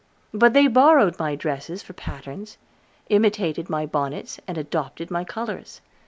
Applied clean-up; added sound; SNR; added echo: none; none; none; none.